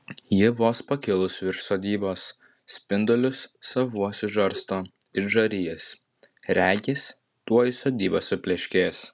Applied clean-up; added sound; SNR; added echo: none; none; none; none.